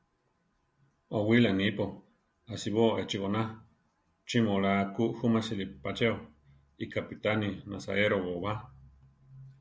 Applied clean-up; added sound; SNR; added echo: none; none; none; none.